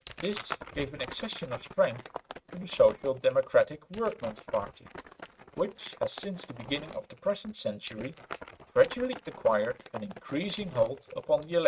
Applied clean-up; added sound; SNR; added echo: neural mask model RNNoise.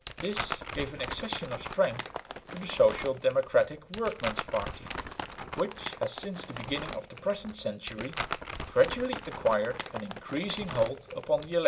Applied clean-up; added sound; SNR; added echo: none; Crumpling, crinkling; 9 dB; none.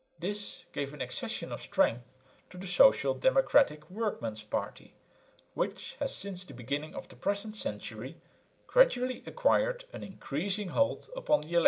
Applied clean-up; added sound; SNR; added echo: none; none; none; none.